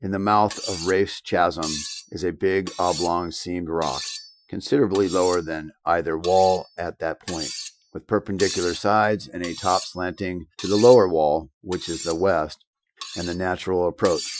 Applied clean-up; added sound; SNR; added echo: classical method Wiener filter.